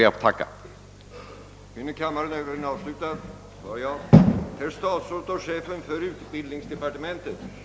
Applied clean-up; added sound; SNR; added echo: none; none; none; none.